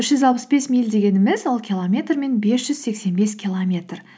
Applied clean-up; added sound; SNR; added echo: none; none; none; none.